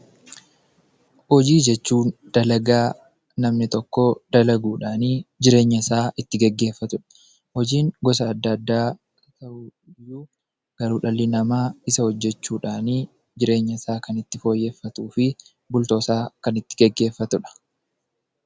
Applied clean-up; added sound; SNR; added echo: none; none; none; none.